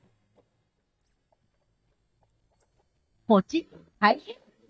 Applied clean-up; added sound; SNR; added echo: neural mask model DeepFilterNet 3.